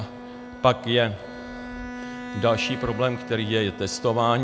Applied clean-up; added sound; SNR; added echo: none; Bowed string instrument; 12 dB; none.